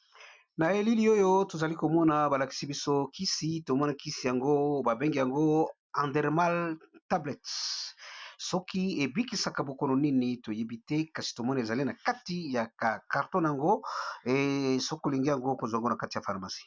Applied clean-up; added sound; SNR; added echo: none; none; none; none.